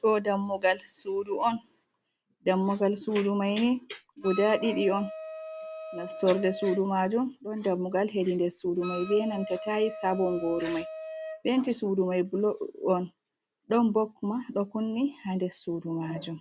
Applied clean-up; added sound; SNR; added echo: none; Wind instrument, woodwind instrument; 12 dB; none.